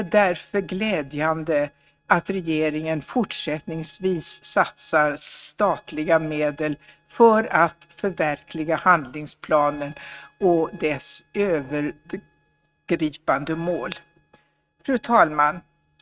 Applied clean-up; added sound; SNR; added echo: neural mask model RNNoise.